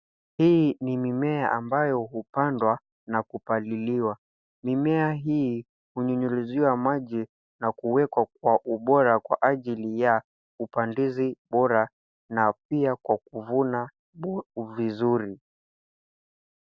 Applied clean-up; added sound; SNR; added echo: none; none; none; none.